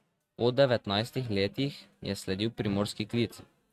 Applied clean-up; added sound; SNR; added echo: neural mask model RNNoise.